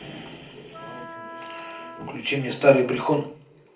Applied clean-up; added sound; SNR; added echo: none; Wind instrument, woodwind instrument; 15 dB; reverberation time 0.4 s.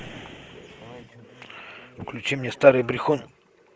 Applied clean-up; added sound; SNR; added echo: none; none; none; none.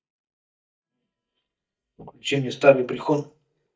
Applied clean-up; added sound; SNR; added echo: neural mask model DeepFilterNet 3.